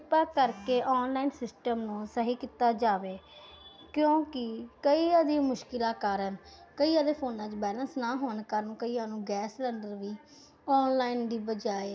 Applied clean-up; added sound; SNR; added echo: none; none; none; none.